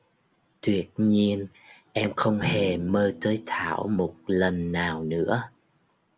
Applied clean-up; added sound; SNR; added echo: none; Drum; 14 dB; none.